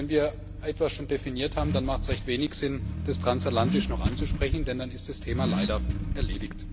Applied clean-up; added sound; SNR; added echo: none; Accelerating, revving, vroom / Car; 0 dB; none.